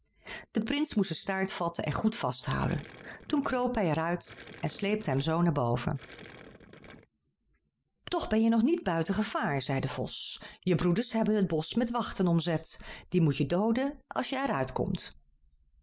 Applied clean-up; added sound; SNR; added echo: none; Gurgling; 19 dB; none.